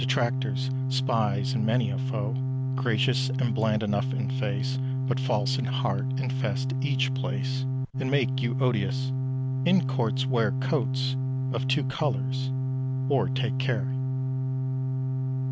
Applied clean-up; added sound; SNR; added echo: none; Organ; -3 dB; none.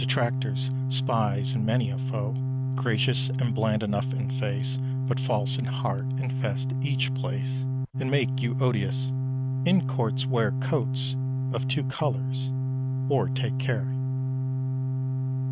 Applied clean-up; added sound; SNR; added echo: neural mask model RNNoise.